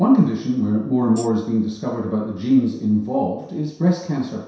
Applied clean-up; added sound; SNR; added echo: none; Tambourine; 19 dB; reverberation time 0.7 s.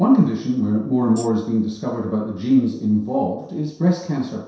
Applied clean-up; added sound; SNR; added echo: neural separator model SepFormer DNS4.